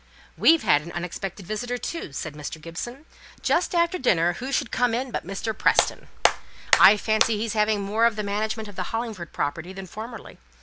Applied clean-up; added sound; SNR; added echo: none; Hands; 2 dB; none.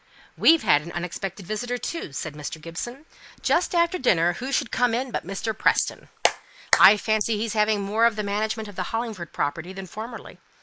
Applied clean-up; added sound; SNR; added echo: neural mask model Resemble Enhance denoiser.